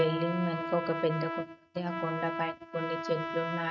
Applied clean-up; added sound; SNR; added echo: neural mask model RNNoise.